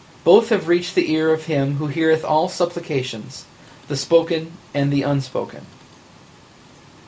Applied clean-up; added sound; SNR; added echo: none; none; none; none.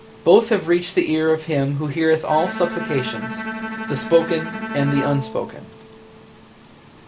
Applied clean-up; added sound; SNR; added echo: none; Bowed string instrument; 11 dB; none.